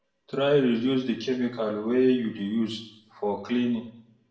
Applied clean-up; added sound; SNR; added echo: none; none; none; reverberation time 0.7 s.